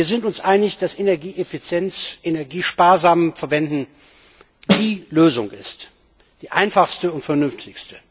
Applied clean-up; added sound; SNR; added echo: none; Snare drum; 1 dB; none.